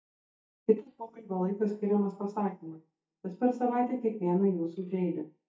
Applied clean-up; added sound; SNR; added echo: neural mask model DeepFilterNet 3.